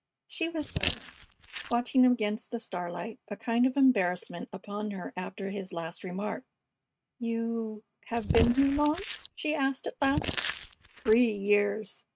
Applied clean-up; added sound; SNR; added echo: neural mask model RNNoise.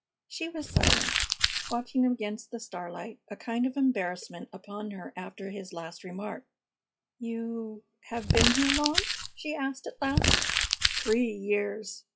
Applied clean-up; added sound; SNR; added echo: classical method log-MMSE.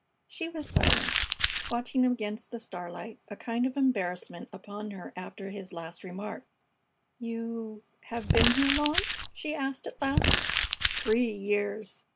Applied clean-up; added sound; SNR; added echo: none; Crumpling, crinkling; -5 dB; none.